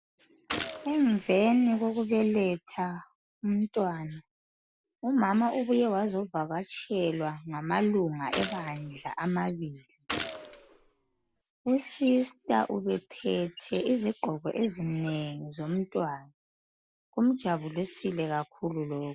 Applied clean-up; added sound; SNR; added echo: none; Gunshot, gunfire; 9 dB; none.